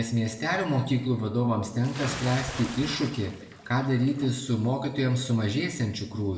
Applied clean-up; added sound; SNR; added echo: none; Bathtub (filling or washing) / Splash, splatter; 16 dB; reverberation time 1.6 s.